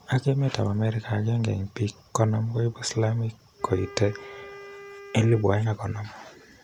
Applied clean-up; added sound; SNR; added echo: none; Wind instrument, woodwind instrument; 19 dB; none.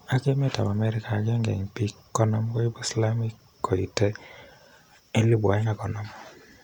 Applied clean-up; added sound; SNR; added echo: none; none; none; none.